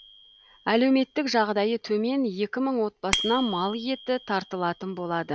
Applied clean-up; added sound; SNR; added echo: none; Bicycle bell; 12 dB; none.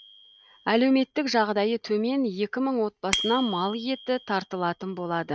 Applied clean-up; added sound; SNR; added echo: neural mask model RNNoise.